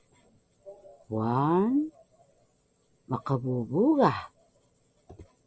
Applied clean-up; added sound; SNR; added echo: none; none; none; none.